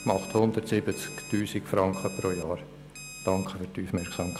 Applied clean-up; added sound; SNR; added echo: none; Alarm + Bowed string instrument; 15 dB; none.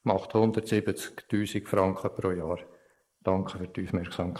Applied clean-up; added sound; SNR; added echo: neural mask model Resemble Enhance denoiser.